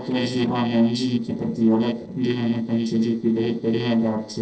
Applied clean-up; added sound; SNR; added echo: neural separator model SepFormer DNS4.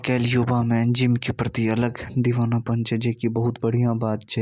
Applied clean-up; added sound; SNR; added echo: none; none; none; none.